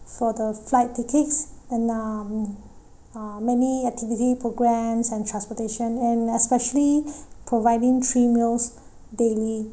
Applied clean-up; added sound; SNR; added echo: none; none; none; none.